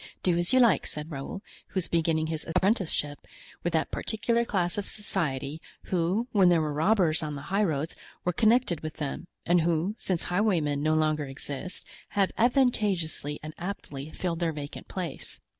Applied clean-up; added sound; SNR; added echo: none; none; none; none.